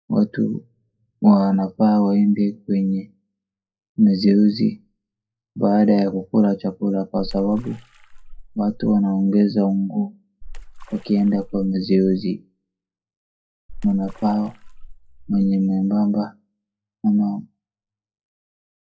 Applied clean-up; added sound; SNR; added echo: classical method WPE with log-MMSE.